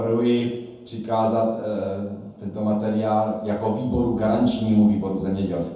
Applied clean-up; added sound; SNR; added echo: none; none; none; reverberation time 0.9 s.